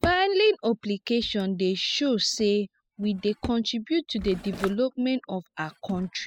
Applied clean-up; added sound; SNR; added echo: classical method spectral subtraction.